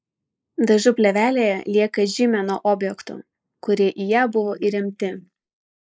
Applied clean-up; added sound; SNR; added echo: neural mask model Resemble Enhance denoiser.